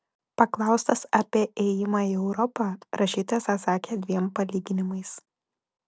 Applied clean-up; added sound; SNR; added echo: none; none; none; none.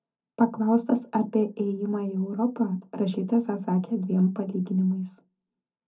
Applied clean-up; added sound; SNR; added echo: none; none; none; reverberation time 0.3 s.